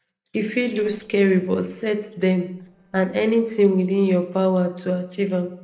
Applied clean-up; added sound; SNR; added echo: neural separator model SepFormer DNS4.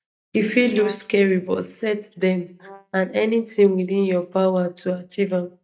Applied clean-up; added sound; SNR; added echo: neural mask model DeepFilterNet 3.